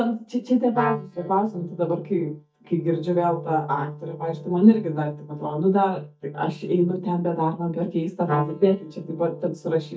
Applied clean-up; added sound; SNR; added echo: neural mask model DeepFilterNet 3.